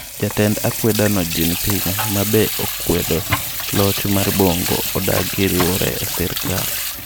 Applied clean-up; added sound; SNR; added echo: none; Sink (filling or washing) / Water tap, faucet; 3 dB; none.